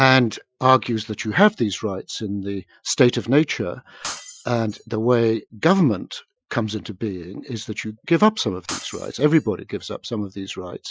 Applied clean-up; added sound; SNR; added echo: classical method Wiener filter.